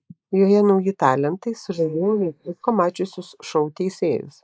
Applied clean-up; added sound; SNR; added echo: neural mask model Resemble Enhance denoiser.